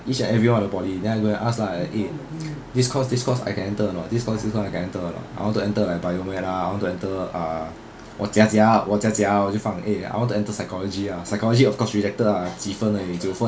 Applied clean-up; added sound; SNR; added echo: none; none; none; none.